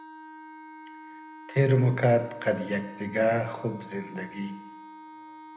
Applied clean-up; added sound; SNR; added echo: none; Wind instrument, woodwind instrument; 17 dB; reverberation time 0.9 s.